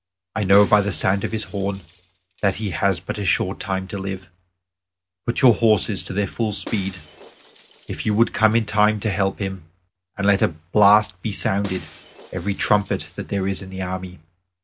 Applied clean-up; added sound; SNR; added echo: none; Shatter; 20 dB; none.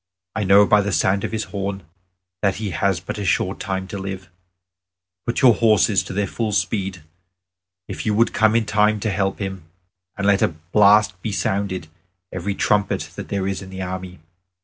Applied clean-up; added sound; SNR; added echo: none; none; none; none.